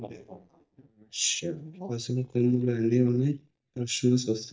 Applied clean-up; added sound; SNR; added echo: neural mask model DeepFilterNet 3.